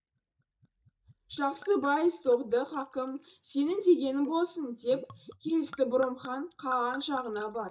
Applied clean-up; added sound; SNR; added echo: neural mask model DeepFilterNet 3.